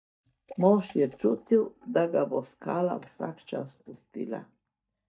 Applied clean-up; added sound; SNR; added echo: neural mask model DeepFilterNet 3.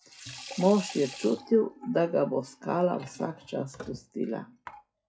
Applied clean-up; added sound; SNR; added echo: classical method WPE with log-MMSE.